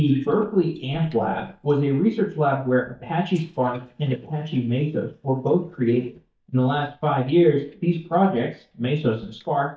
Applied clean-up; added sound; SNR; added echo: neural mask model DeepFilterNet 3.